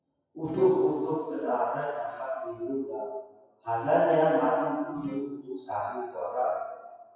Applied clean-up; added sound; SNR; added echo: classical method WPE with log-MMSE.